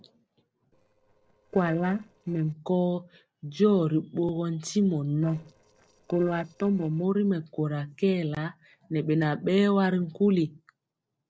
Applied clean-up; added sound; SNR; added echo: neural separator model SepFormer DNS4.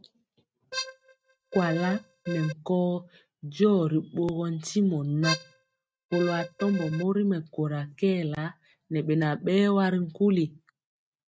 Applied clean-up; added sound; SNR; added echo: neural mask model RNNoise.